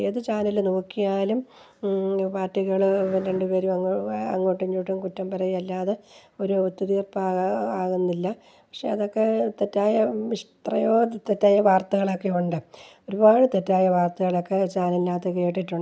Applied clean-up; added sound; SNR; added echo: none; none; none; none.